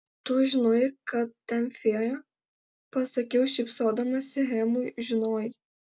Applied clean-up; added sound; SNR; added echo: none; none; none; none.